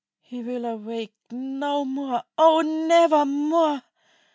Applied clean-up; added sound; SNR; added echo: none; none; none; none.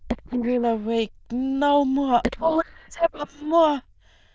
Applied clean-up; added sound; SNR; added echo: neural diffusion model UNIVERSE++.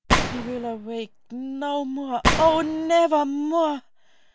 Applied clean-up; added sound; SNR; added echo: none; Gunshot, gunfire; 4 dB; none.